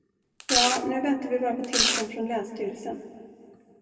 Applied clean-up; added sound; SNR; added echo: none; Domestic sounds, home sounds; -2 dB; reverberation time 2.1 s.